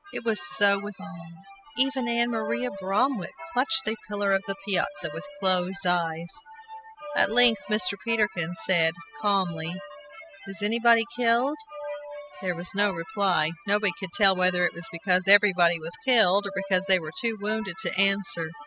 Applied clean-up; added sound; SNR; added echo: classical method spectral subtraction.